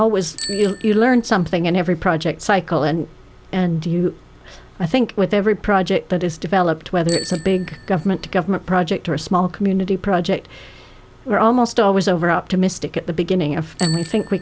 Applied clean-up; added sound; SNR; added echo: none; Bicycle bell; 20 dB; none.